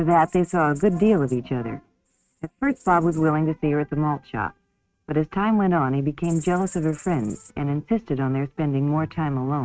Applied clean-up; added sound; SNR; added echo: neural mask model RNNoise.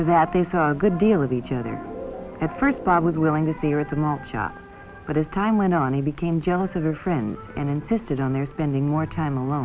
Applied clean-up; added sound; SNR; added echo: none; none; none; none.